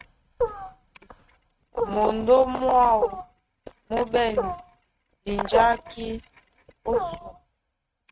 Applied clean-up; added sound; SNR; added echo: neural mask model RNNoise.